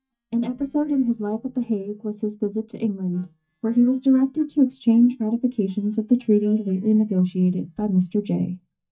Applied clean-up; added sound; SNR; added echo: neural mask model DeepFilterNet 3.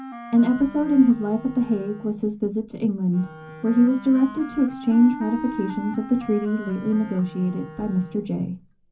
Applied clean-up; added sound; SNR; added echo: none; Wind instrument, woodwind instrument; 15 dB; reverberation time 0.3 s.